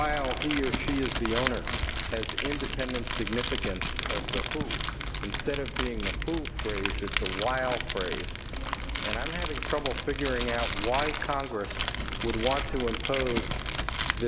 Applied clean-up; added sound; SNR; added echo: none; Crumpling, crinkling; -2 dB; none.